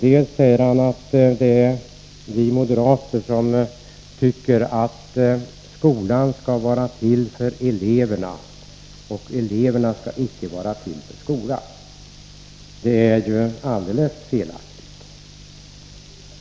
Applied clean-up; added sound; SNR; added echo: none; none; none; none.